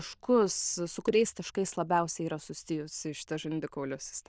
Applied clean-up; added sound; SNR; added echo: neural diffusion model UNIVERSE++.